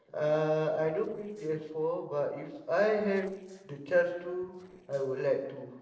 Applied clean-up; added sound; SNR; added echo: neural separator model SepFormer DNS4.